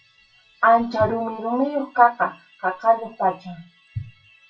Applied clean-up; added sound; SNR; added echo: classical method WPE with log-MMSE.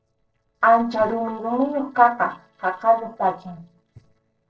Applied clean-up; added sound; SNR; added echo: neural separator model SepFormer DNS4.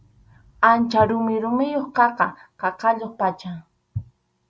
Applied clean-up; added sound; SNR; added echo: none; none; none; none.